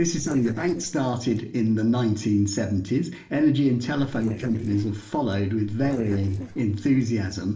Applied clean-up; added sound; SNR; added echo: neural separator model SepFormer DNS4.